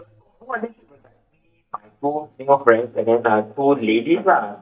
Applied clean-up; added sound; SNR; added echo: neural mask model DeepFilterNet 3.